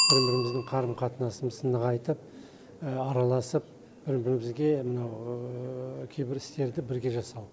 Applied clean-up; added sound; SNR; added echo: none; Bicycle bell; 6 dB; none.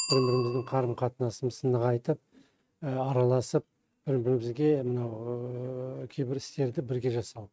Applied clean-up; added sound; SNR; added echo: neural mask model RNNoise.